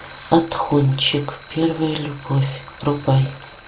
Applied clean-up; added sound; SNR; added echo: none; Alarm; 19 dB; none.